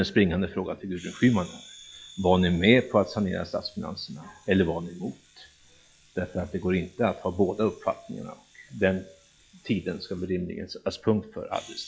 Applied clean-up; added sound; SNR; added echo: classical method log-MMSE.